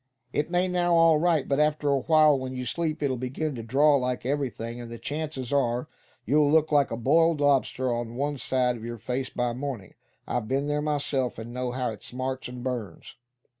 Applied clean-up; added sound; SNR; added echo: none; none; none; none.